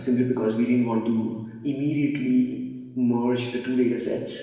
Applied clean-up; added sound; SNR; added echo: none; none; none; reverberation time 1.2 s.